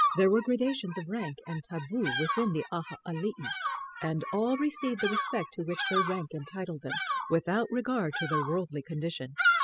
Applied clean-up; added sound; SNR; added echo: classical method spectral subtraction.